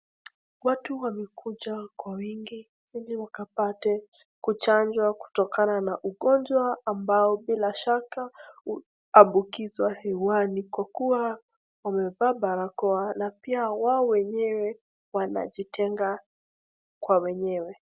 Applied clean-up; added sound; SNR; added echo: none; none; none; none.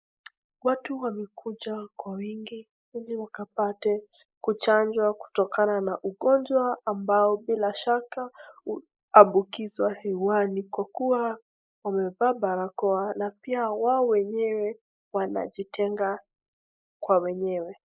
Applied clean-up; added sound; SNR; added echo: neural mask model Resemble Enhance denoiser.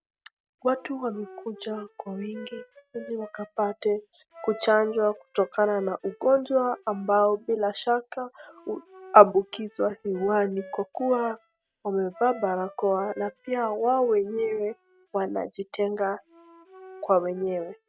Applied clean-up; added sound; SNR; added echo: neural mask model RNNoise.